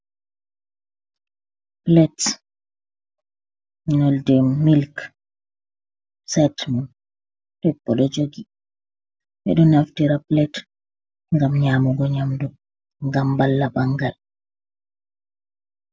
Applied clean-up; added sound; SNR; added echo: none; none; none; none.